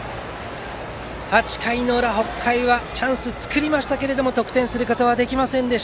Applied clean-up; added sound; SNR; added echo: none; none; none; none.